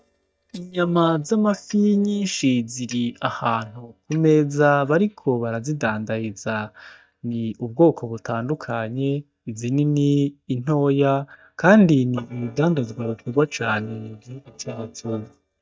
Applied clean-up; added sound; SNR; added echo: neural mask model DeepFilterNet 3.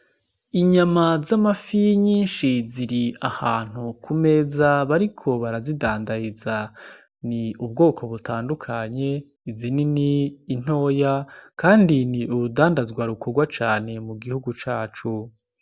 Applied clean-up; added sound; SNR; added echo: none; none; none; none.